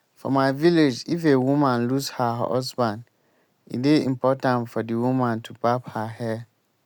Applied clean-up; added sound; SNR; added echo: none; none; none; none.